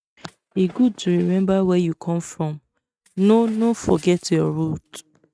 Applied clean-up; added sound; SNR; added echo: neural mask model RNNoise.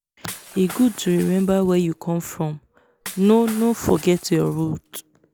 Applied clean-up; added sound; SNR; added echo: none; Shatter / Crushing; 18 dB; none.